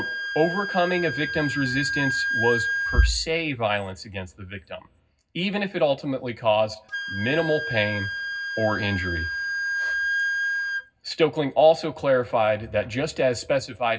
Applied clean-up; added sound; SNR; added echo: none; Wind instrument, woodwind instrument; 5 dB; reverberation time 0.4 s.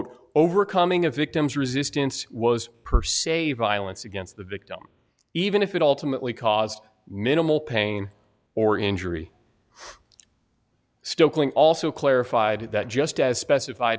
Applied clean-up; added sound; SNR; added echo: none; none; none; none.